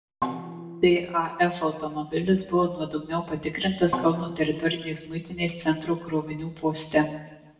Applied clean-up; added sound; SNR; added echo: none; Percussion; 14 dB; reverberation time 0.9 s.